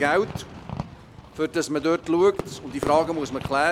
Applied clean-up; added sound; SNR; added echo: none; Fireworks; 12 dB; none.